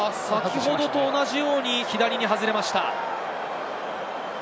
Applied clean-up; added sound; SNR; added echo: none; none; none; none.